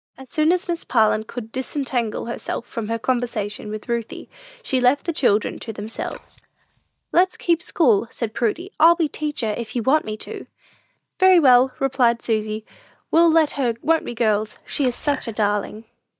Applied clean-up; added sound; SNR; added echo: neural mask model DeepFilterNet 3.